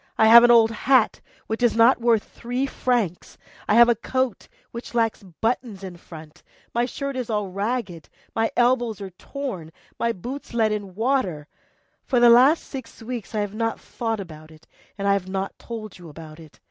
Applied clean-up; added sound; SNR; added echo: none; none; none; none.